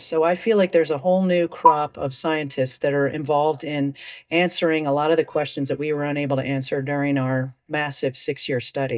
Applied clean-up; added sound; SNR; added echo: neural mask model DeepFilterNet 3.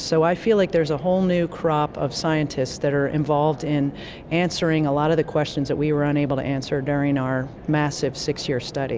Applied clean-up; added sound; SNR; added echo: none; none; none; none.